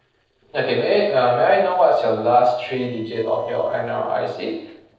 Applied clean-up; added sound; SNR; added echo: neural separator model SepFormer DNS4.